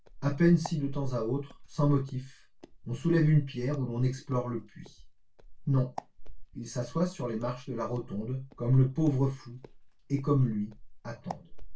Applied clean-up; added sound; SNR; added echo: none; Walk, footsteps; 14 dB; reverberation time 0.2 s.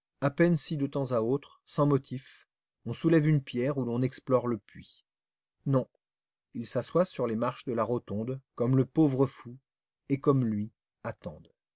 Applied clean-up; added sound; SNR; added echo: none; none; none; none.